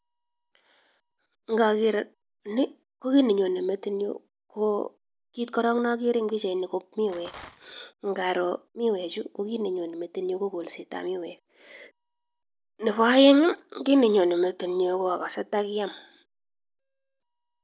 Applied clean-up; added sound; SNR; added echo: none; Rattle; 19 dB; none.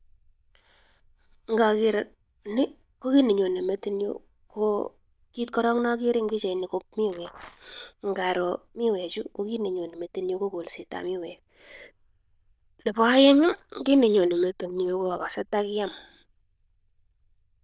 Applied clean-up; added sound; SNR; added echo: neural diffusion model UNIVERSE++.